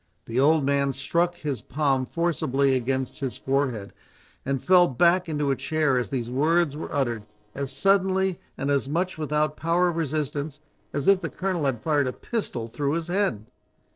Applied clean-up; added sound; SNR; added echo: neural separator model SepFormer DNS4.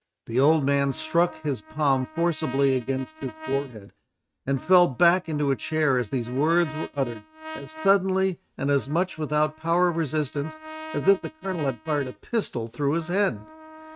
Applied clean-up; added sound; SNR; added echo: neural mask model RNNoise.